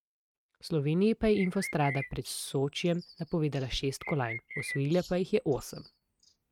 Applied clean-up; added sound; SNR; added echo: neural mask model RNNoise.